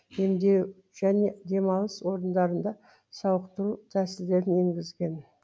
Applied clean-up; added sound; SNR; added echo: none; none; none; none.